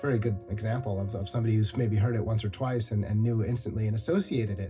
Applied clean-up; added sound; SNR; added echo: none; none; none; reverberation time 0.4 s.